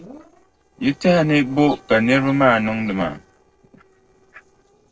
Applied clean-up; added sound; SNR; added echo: neural separator model SepFormer DNS4.